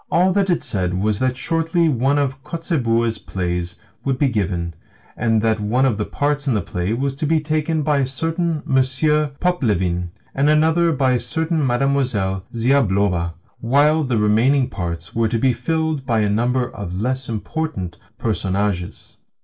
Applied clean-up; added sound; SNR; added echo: none; none; none; none.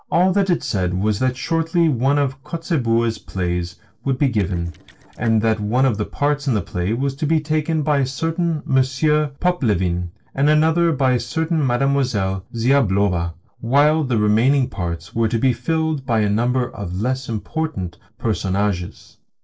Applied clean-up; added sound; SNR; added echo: neural separator model SepFormer DNS4.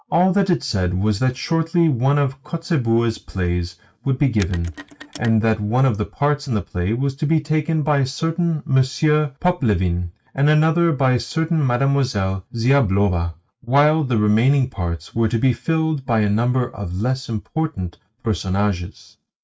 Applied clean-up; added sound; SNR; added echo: neural mask model RNNoise.